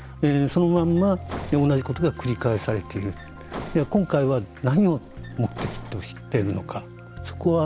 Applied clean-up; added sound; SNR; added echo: none; Bus; 16 dB; none.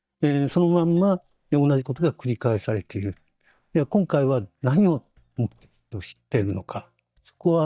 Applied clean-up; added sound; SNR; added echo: neural mask model DeepFilterNet 3.